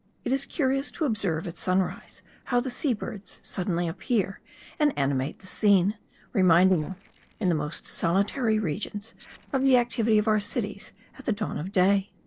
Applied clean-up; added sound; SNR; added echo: neural separator model SepFormer DNS4.